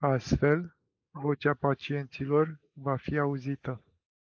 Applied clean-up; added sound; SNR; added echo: neural mask model Resemble Enhance denoiser.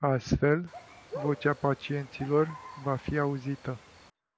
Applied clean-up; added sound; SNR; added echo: none; Bird; 15 dB; none.